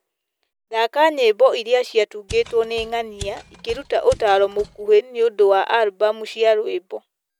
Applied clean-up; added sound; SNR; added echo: none; Mechanisms; 18 dB; none.